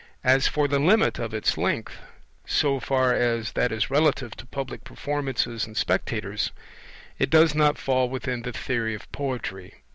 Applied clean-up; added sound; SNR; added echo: none; none; none; none.